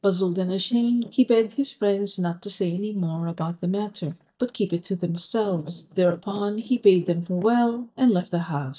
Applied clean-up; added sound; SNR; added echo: neural mask model DeepFilterNet 3.